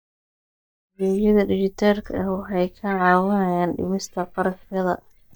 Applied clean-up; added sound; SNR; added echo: neural mask model DeepFilterNet 3.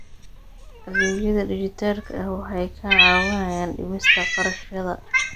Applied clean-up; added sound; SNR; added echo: none; Cat; -2 dB; none.